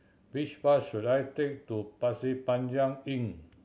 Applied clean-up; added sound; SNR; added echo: none; none; none; none.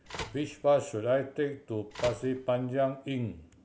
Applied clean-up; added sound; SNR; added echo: none; Telephone; 14 dB; none.